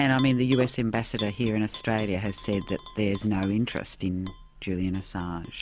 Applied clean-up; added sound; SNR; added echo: none; Tap / Glass; 16 dB; none.